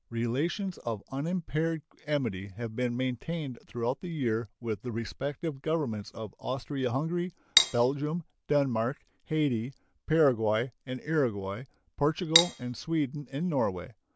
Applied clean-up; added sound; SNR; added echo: none; Cutlery, silverware; -2 dB; none.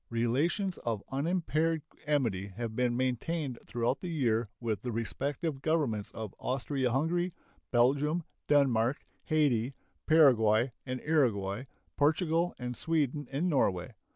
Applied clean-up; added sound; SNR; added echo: none; none; none; none.